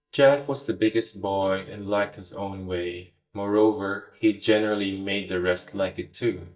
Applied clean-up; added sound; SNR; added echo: neural mask model DeepFilterNet 3.